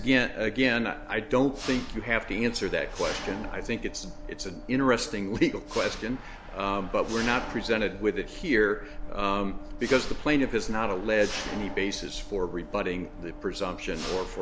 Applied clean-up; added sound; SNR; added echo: none; Mechanisms; 14 dB; none.